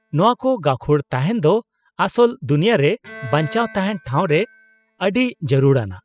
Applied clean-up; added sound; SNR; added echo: classical method spectral subtraction.